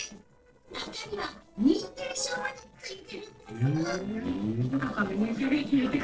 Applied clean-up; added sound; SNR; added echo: neural separator model SepFormer DNS4.